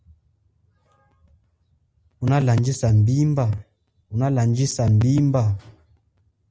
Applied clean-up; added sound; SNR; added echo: none; none; none; none.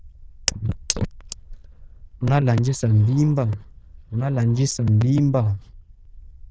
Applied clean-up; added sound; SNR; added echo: neural diffusion model UNIVERSE++.